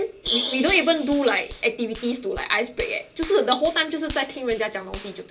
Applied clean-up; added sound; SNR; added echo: none; Hands; 14 dB; reverberation time 0.2 s.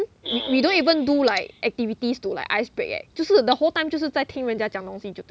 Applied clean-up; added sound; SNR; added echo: none; none; none; none.